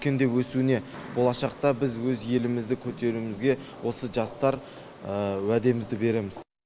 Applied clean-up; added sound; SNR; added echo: none; none; none; none.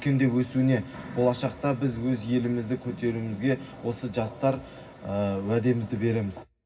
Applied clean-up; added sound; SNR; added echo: none; none; none; reverberation time 0.4 s.